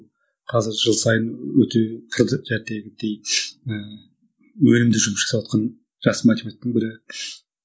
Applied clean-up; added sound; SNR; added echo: none; none; none; none.